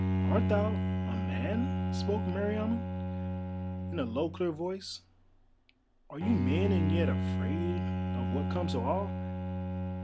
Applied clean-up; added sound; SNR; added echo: none; Bowed string instrument; -3 dB; none.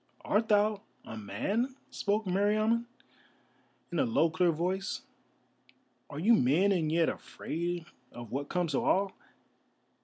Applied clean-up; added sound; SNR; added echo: none; none; none; none.